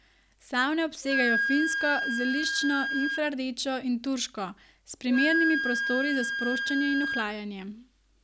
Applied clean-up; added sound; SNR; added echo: none; Wind instrument, woodwind instrument; 2 dB; none.